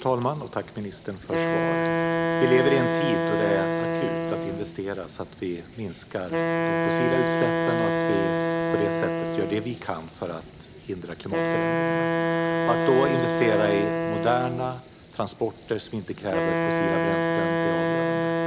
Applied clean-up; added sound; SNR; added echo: none; Cricket + Wind instrument, woodwind instrument; -4 dB; none.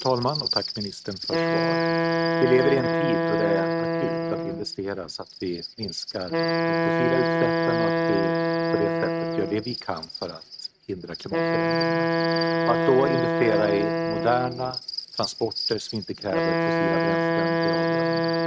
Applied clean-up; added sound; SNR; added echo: neural mask model RNNoise.